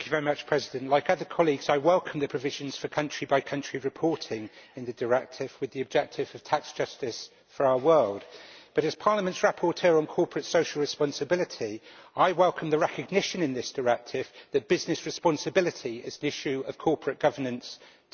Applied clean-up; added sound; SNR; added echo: none; none; none; none.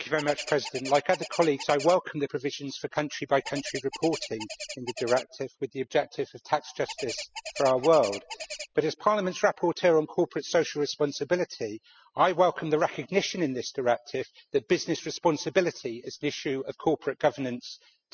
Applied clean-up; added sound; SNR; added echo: classical method spectral subtraction.